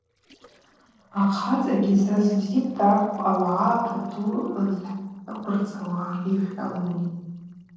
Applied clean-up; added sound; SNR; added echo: neural separator model SepFormer DNS4.